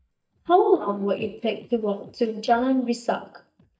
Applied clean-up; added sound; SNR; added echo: neural mask model DeepFilterNet 3.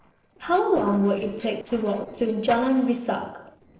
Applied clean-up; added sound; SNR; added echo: neural separator model SepFormer DNS4.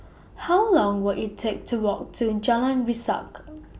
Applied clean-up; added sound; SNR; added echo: none; none; none; none.